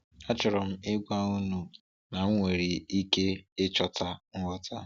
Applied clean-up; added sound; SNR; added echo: none; none; none; none.